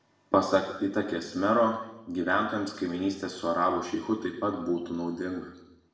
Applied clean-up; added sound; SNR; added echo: none; none; none; reverberation time 0.9 s.